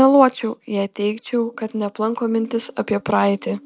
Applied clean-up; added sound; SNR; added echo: none; none; none; none.